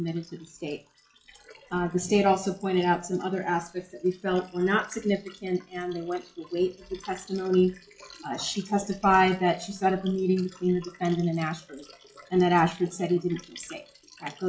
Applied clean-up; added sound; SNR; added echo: classical method log-MMSE.